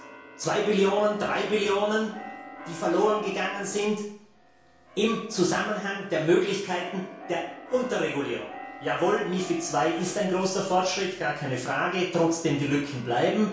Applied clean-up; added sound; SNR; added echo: none; Keyboard (musical); 17 dB; reverberation time 0.6 s.